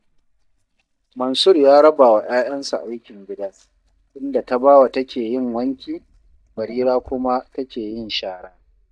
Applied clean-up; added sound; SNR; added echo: neural mask model DeepFilterNet 3.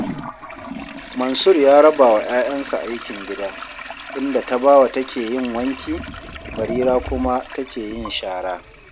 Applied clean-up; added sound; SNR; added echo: none; Toilet flush; 13 dB; none.